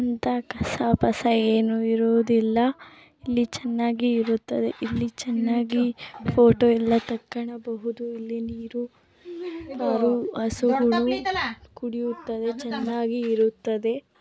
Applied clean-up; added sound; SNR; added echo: none; none; none; none.